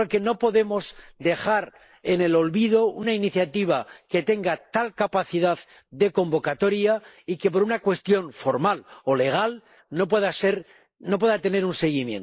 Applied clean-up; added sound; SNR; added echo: neural mask model Resemble Enhance denoiser.